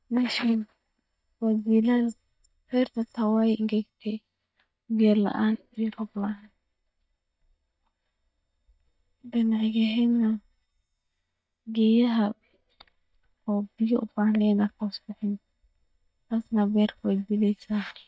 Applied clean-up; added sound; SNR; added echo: neural mask model DeepFilterNet 3.